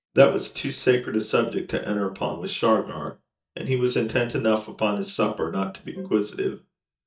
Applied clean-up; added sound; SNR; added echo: neural mask model DeepFilterNet 3.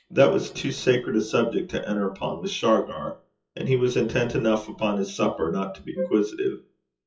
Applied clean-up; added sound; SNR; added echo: classical method WPE with log-MMSE.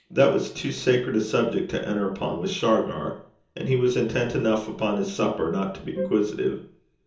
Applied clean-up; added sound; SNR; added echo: none; Wind instrument, woodwind instrument; 11 dB; reverberation time 0.6 s.